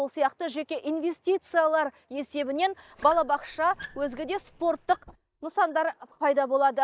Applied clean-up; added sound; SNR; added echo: neural mask model DeepFilterNet 3.